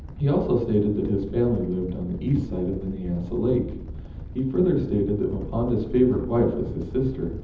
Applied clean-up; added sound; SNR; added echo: none; Animal; 11 dB; reverberation time 0.8 s.